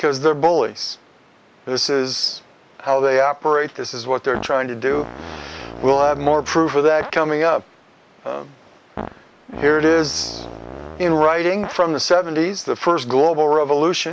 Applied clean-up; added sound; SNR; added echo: none; Fart; 15 dB; none.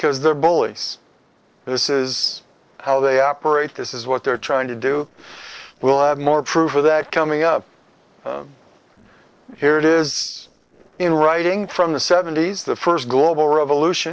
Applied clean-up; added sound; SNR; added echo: neural separator model SepFormer DNS4.